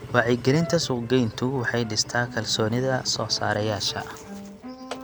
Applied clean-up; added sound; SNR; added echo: none; Engine; 13 dB; none.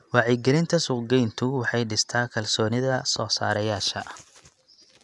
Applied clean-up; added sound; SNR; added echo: none; none; none; none.